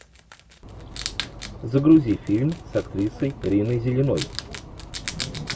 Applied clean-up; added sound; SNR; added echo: none; Wild animals; 14 dB; none.